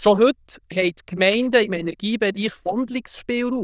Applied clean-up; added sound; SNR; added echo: neural diffusion model UNIVERSE++.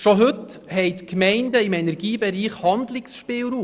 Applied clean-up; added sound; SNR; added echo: neural separator model SepFormer DNS4.